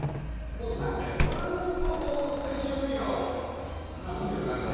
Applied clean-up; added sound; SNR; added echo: none; Slam; 4 dB; reverberation time 2.1 s.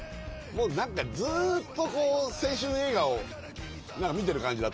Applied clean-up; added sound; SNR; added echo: none; none; none; none.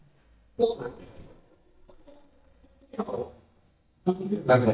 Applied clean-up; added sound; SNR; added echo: neural mask model DeepFilterNet 3.